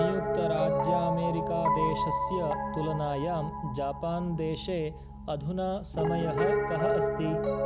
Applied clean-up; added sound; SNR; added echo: none; Piano; -1 dB; none.